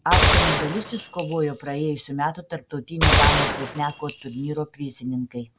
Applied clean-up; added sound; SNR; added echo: none; Gunshot, gunfire; -4 dB; none.